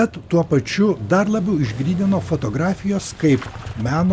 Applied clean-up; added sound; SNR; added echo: none; Engine starting / Motorcycle; 15 dB; none.